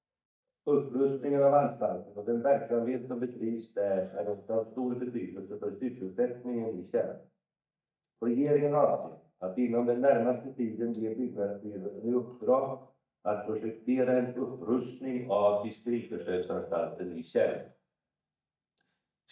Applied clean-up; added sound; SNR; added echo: neural mask model DeepFilterNet 3.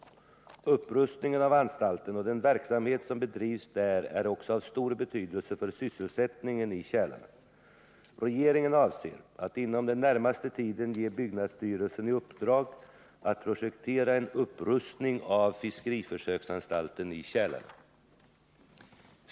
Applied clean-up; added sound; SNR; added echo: none; none; none; none.